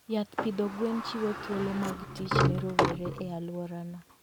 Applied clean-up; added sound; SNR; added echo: none; Sliding door; -1 dB; none.